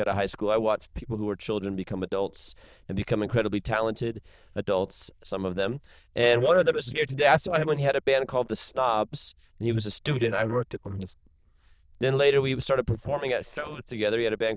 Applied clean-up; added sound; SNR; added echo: neural diffusion model UNIVERSE++.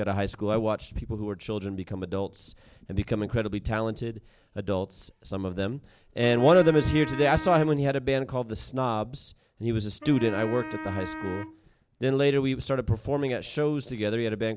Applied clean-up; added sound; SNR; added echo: none; Wind instrument, woodwind instrument; 12 dB; none.